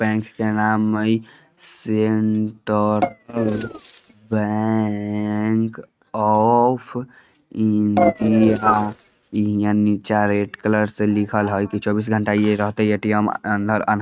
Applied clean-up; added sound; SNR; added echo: neural mask model RNNoise.